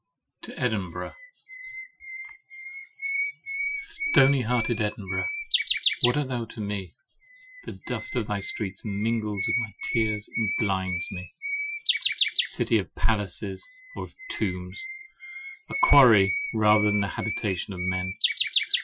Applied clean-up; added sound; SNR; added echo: classical method Wiener filter.